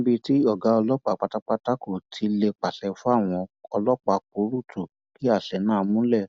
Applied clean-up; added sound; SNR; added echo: none; none; none; none.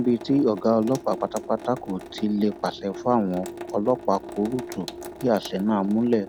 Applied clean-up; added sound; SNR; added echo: none; Sink (filling or washing) / Water tap, faucet; 14 dB; none.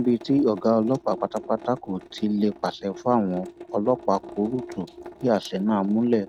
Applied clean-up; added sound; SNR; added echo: neural mask model RNNoise.